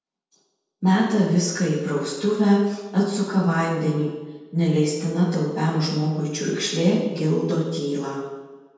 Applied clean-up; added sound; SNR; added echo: none; none; none; reverberation time 1.1 s.